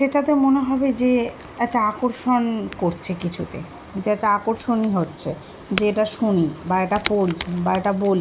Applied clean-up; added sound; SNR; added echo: none; Crack / Crackle; 18 dB; none.